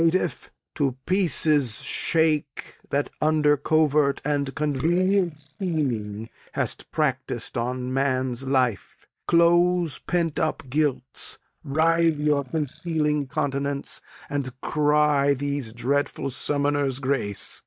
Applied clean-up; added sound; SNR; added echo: neural mask model DeepFilterNet 3.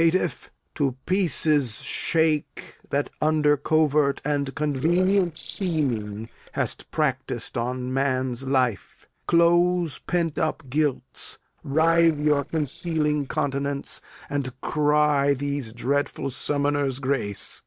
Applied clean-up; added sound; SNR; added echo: neural separator model SepFormer DNS4.